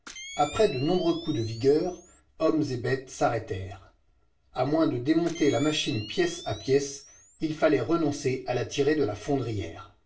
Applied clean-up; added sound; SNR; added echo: none; Camera; 18 dB; reverberation time 0.3 s.